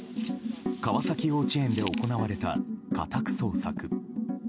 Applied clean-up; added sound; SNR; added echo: none; none; none; none.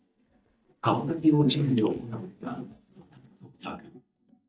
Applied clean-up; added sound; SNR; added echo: neural mask model DeepFilterNet 3.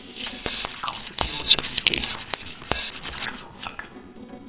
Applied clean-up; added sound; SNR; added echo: neural separator model SepFormer WHAMR!.